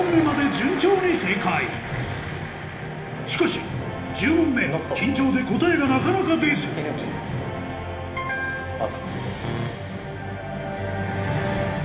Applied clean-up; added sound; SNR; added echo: none; none; none; reverberation time 1.0 s.